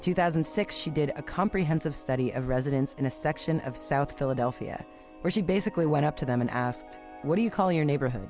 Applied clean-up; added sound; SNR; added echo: none; none; none; none.